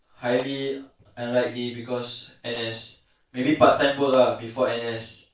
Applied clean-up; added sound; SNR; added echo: neural separator model SepFormer DNS4.